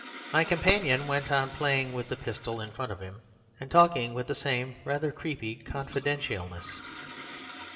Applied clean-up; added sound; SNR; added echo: none; Toilet flush; 17 dB; reverberation time 2.6 s.